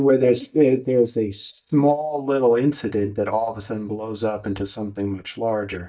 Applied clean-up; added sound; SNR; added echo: neural mask model DeepFilterNet 3.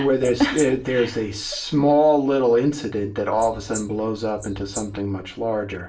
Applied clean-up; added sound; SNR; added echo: none; Wild animals; 15 dB; reverberation time 0.3 s.